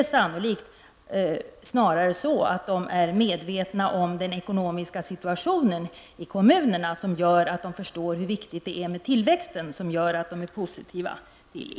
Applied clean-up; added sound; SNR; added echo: none; none; none; none.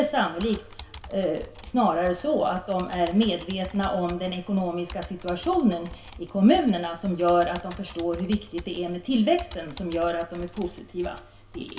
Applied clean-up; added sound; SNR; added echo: none; Computer keyboard; 17 dB; reverberation time 0.3 s.